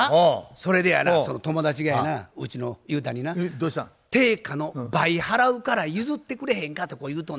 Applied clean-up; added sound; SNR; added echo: none; none; none; none.